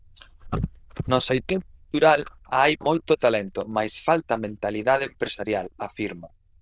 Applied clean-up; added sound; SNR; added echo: neural diffusion model UNIVERSE++.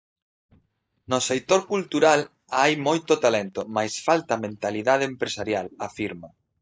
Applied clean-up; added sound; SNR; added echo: neural mask model DeepFilterNet 3.